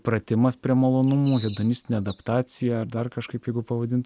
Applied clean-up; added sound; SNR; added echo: none; Bird; 8 dB; none.